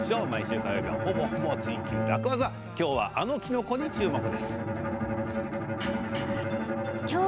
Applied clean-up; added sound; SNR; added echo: none; Bowed string instrument; 1 dB; none.